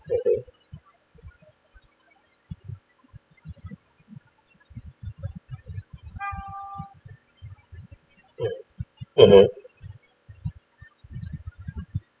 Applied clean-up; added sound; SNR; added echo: classical method spectral subtraction.